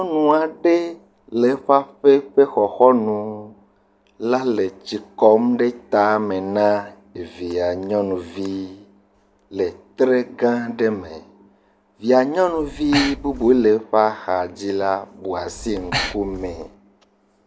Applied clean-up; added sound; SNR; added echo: none; Breathing; 9 dB; none.